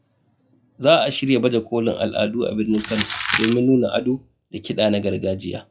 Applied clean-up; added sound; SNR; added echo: classical method log-MMSE.